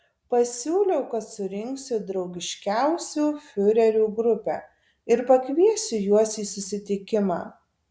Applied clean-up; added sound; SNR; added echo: none; none; none; none.